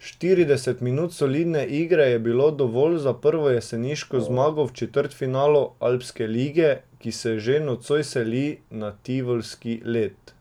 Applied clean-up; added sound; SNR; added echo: none; Wind instrument, woodwind instrument; 12 dB; none.